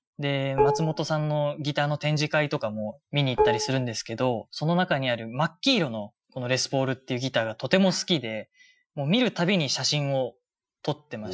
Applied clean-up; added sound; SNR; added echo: classical method Wiener filter.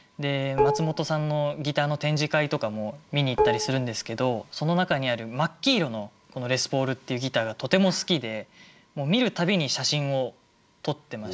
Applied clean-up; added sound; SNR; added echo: none; Dishes, pots, and pans; 2 dB; none.